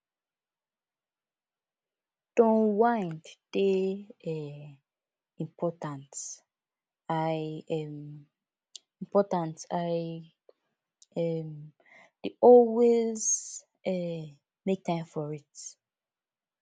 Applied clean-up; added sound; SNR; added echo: none; none; none; none.